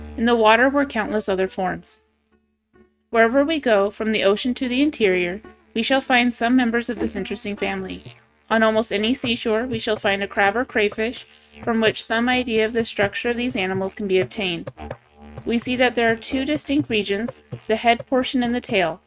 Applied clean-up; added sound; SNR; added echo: neural mask model RNNoise.